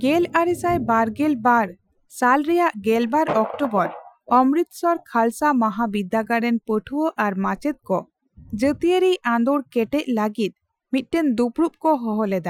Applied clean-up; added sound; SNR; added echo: classical method Wiener filter.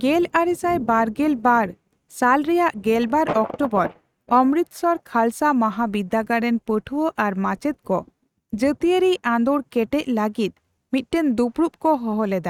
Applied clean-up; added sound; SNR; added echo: neural mask model RNNoise.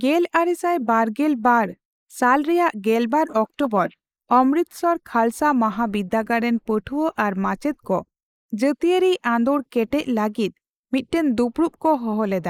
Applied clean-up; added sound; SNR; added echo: neural mask model Resemble Enhance denoiser.